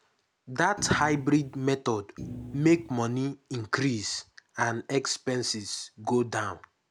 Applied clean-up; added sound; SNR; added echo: none; Thump, thud; 13 dB; none.